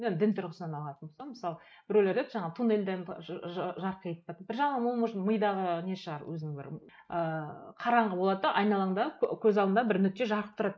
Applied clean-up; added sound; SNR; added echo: neural mask model Resemble Enhance denoiser.